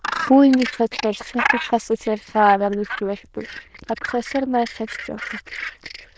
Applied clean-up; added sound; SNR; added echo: neural diffusion model UNIVERSE++.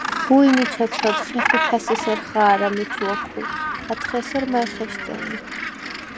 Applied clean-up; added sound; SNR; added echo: none; Gull, seagull; 4 dB; none.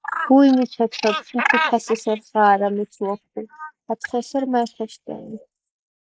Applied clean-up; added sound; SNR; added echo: neural mask model Resemble Enhance denoiser.